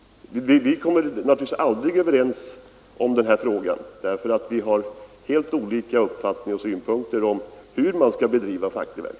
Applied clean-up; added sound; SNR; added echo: none; none; none; none.